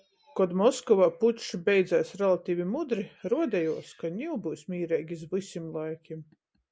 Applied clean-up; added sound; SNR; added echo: none; none; none; none.